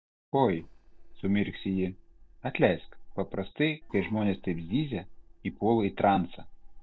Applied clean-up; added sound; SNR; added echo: neural separator model SepFormer DNS4.